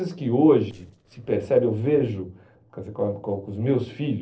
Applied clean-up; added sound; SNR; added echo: neural separator model SepFormer DNS4.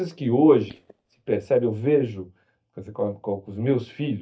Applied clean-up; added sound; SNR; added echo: neural mask model DeepFilterNet 3.